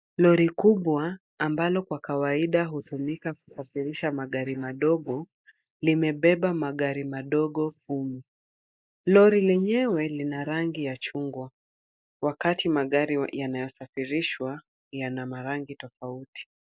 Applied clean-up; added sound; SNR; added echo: neural mask model Resemble Enhance denoiser.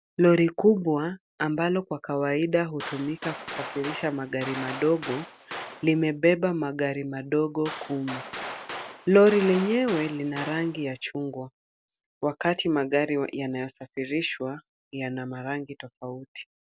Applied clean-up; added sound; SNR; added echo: none; Gunshot, gunfire; 12 dB; none.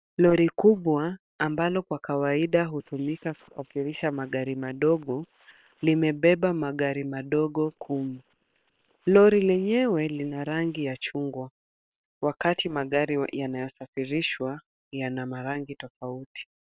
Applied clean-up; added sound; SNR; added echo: neural separator model SepFormer WHAM!.